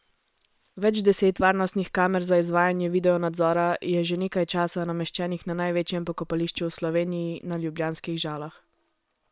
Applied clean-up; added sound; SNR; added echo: neural separator model SepFormer WHAM!.